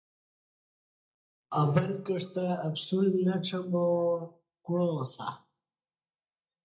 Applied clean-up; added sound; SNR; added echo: neural mask model DeepFilterNet 3.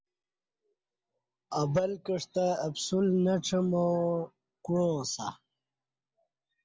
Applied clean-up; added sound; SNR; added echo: none; none; none; none.